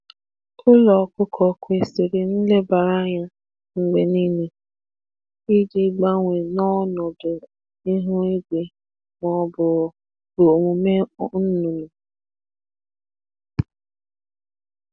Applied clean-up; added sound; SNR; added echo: none; none; none; none.